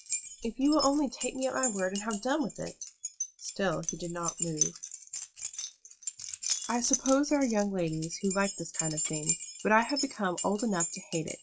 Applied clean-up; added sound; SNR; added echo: classical method log-MMSE.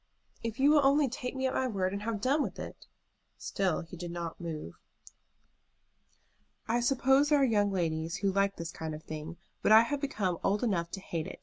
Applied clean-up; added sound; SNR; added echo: none; none; none; none.